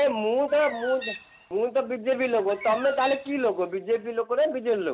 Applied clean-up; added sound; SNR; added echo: none; Bird; 12 dB; none.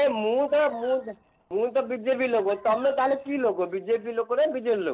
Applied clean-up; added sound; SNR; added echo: neural separator model SepFormer DNS4.